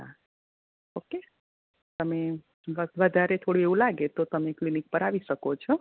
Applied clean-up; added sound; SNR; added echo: none; none; none; none.